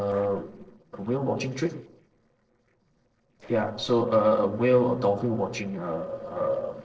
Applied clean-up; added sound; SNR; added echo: neural separator model SepFormer DNS4.